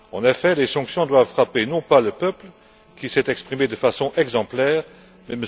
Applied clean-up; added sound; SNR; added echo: none; none; none; none.